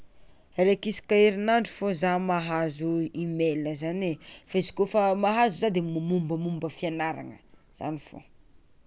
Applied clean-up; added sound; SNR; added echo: none; none; none; none.